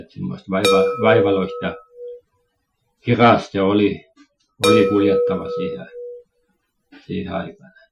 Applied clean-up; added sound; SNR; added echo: classical method Wiener filter.